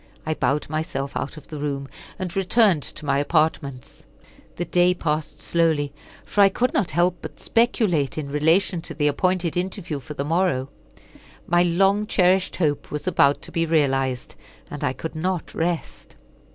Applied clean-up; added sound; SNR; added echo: none; none; none; none.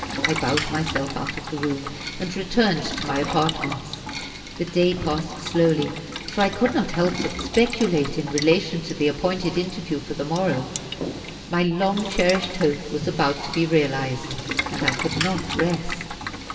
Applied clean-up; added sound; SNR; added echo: none; Boiling; 7 dB; reverberation time 2.2 s.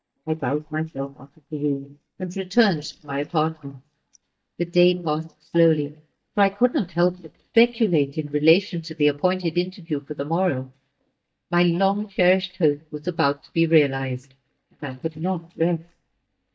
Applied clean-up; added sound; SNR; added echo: neural mask model DeepFilterNet 3.